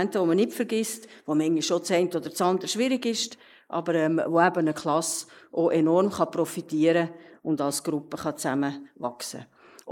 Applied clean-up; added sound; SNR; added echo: neural mask model Resemble Enhance denoiser.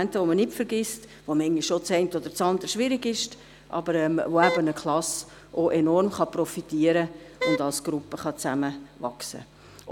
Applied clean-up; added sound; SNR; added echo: none; Wind instrument, woodwind instrument; 5 dB; none.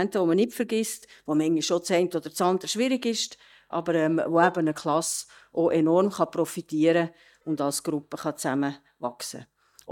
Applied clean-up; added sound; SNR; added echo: neural mask model DeepFilterNet 3.